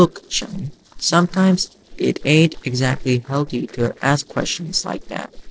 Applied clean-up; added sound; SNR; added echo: neural separator model SepFormer DNS4.